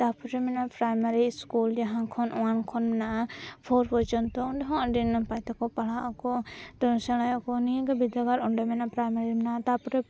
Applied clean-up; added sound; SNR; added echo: none; none; none; none.